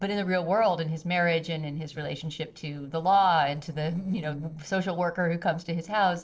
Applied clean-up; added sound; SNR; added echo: neural separator model SepFormer DNS4.